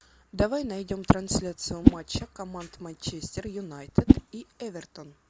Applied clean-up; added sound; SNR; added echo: none; Whoosh, swoosh, swish; -3 dB; none.